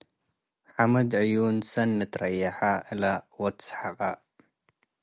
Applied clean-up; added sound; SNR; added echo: none; none; none; none.